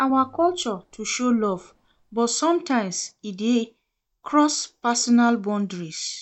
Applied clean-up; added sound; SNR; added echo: neural mask model DeepFilterNet 3.